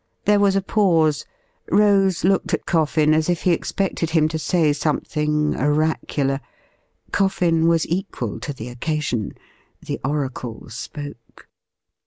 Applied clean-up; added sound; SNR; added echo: none; none; none; none.